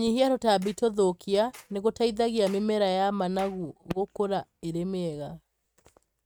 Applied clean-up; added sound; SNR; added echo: neural mask model RNNoise.